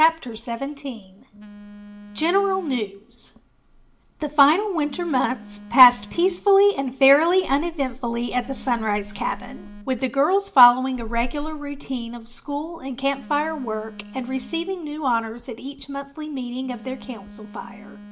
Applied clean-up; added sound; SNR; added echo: none; Telephone; 16 dB; reverberation time 0.5 s.